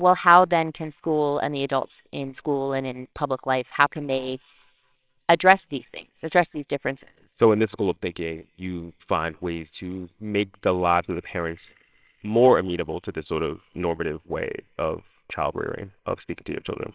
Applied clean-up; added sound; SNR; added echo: neural separator model SepFormer WHAMR!.